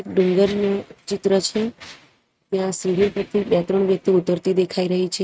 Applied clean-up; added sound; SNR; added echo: neural mask model RNNoise.